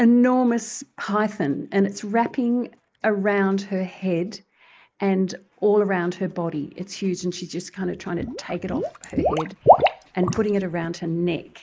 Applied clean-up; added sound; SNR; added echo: neural mask model Resemble Enhance denoiser.